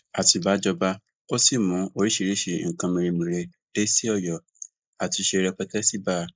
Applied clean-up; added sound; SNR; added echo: neural mask model Resemble Enhance denoiser.